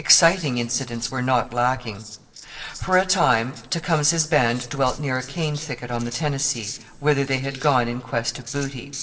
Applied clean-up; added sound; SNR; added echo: neural separator model SepFormer DNS4.